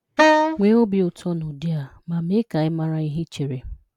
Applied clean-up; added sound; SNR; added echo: none; Wind instrument, woodwind instrument; -3 dB; none.